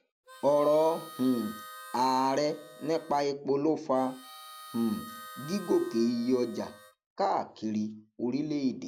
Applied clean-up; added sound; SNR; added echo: none; Harmonica; 18 dB; none.